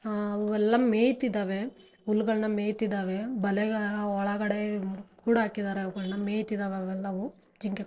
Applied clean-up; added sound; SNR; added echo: neural separator model SepFormer DNS4.